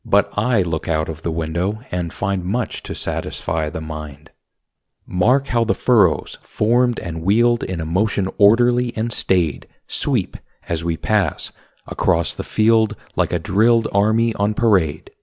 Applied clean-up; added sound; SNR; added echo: none; none; none; none.